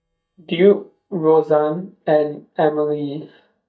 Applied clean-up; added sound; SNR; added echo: neural mask model DeepFilterNet 3.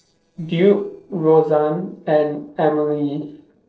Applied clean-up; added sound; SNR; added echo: neural separator model SepFormer DNS4.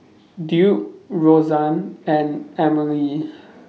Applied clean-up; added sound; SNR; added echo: none; none; none; none.